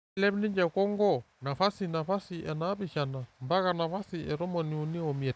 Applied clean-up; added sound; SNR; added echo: none; none; none; none.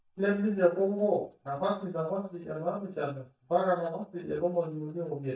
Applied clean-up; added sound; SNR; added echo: neural mask model DeepFilterNet 3.